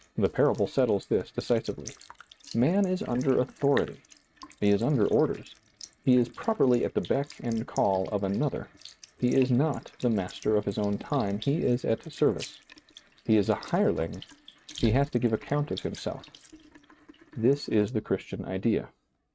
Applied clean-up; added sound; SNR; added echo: neural mask model RNNoise.